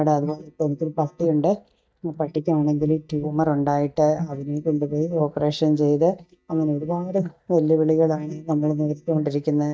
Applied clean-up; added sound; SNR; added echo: neural mask model DeepFilterNet 3.